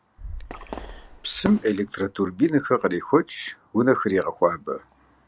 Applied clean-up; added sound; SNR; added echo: none; Fireworks; 14 dB; none.